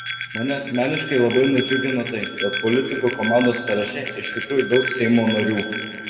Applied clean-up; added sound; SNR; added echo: none; Bell; 4 dB; reverberation time 1.7 s.